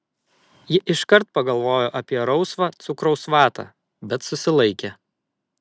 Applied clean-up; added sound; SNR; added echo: none; none; none; none.